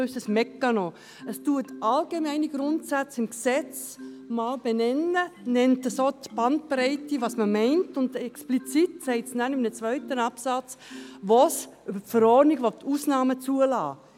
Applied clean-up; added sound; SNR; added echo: none; Marimba, xylophone; 19 dB; none.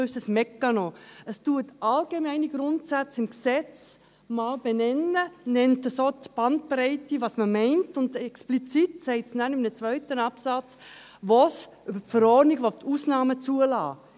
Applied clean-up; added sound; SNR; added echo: none; none; none; none.